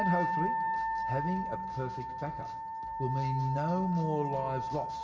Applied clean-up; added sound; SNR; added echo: none; Wind instrument, woodwind instrument; 0 dB; reverberation time 1.6 s.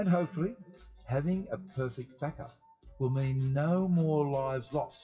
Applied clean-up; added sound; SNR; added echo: classical method WPE with log-MMSE.